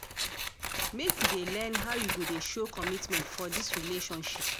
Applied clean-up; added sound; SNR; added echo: none; Scissors; -2 dB; none.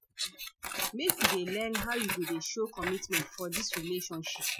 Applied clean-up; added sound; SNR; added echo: classical method Wiener filter.